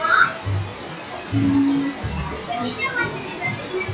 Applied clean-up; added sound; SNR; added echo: classical method WPE with log-MMSE.